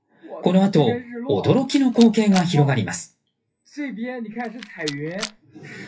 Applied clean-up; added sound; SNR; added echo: classical method WPE with log-MMSE.